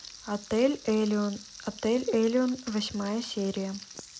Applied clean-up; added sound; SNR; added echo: none; Frying (food); 17 dB; none.